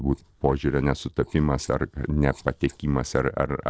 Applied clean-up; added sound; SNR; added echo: neural separator model SepFormer DNS4.